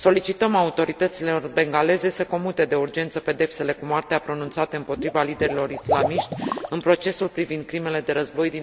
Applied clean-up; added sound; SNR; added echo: none; Liquid; 6 dB; none.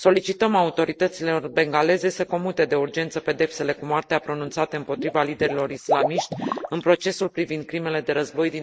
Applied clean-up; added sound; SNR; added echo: neural mask model Resemble Enhance denoiser.